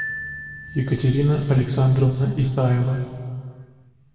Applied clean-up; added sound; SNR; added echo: none; Marimba, xylophone; 17 dB; reverberation time 2.1 s.